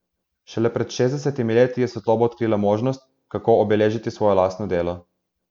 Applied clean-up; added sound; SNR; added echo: none; none; none; none.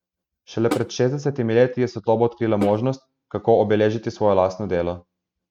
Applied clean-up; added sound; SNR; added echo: neural mask model RNNoise.